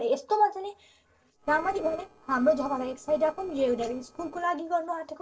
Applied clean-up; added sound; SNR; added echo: neural separator model SepFormer DNS4.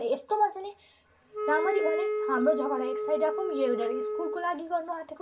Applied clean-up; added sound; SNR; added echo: none; Wind instrument, woodwind instrument; 1 dB; reverberation time 0.1 s.